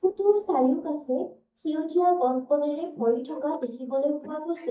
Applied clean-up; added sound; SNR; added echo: neural mask model DeepFilterNet 3.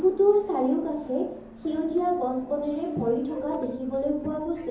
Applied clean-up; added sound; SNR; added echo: none; Subway, metro, underground; 17 dB; reverberation time 2.8 s.